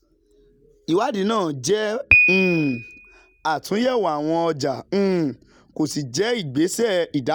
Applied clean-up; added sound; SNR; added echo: none; Piano; 5 dB; none.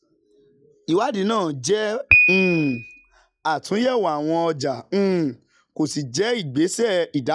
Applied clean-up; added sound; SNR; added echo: classical method log-MMSE.